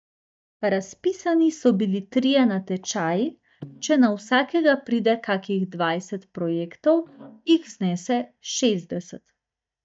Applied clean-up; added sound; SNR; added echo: neural mask model DeepFilterNet 3.